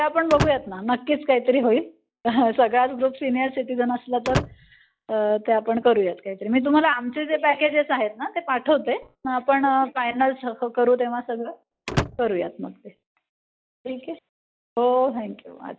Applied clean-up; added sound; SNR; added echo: classical method log-MMSE.